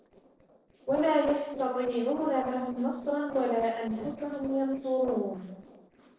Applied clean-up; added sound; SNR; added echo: neural separator model SepFormer DNS4.